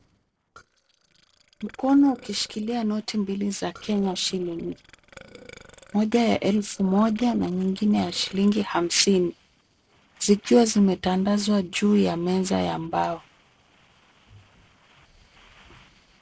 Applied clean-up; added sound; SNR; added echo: neural separator model SepFormer DNS4.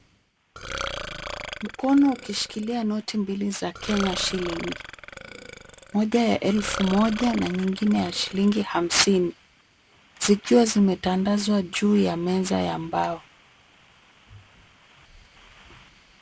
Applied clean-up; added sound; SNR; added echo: none; Burping, eructation; 12 dB; none.